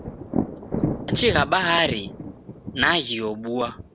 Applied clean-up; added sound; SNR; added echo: none; Thunder; 5 dB; none.